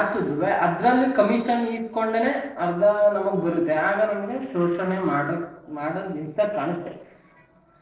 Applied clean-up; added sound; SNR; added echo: neural separator model SepFormer DNS4.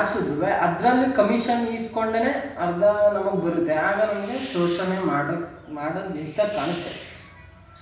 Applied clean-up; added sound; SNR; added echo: none; Hiss; 20 dB; reverberation time 0.9 s.